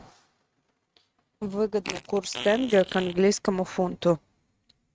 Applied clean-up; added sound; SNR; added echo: neural mask model RNNoise.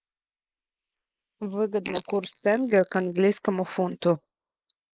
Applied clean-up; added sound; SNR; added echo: neural mask model Resemble Enhance denoiser.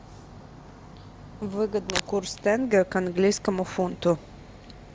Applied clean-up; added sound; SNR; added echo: none; none; none; none.